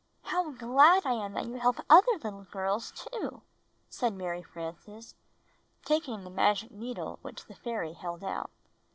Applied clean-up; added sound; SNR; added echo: none; none; none; none.